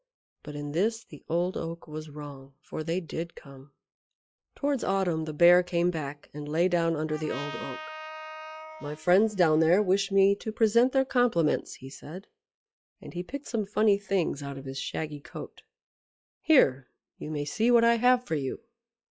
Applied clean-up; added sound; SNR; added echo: classical method log-MMSE.